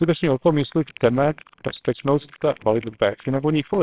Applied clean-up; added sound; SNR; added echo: neural separator model SepFormer WHAMR!.